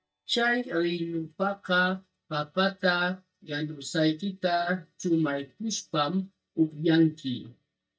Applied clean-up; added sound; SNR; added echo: neural mask model DeepFilterNet 3.